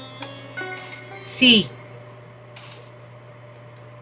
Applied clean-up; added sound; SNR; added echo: none; Liquid + Plucked string instrument; 15 dB; none.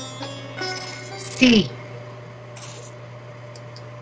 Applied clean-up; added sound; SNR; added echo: neural separator model SepFormer DNS4.